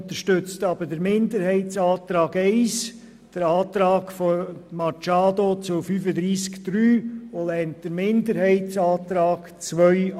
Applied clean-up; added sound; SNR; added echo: none; none; none; none.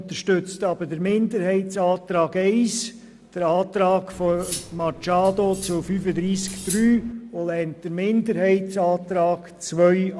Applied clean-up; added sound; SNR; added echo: none; Cutlery, silverware; 11 dB; none.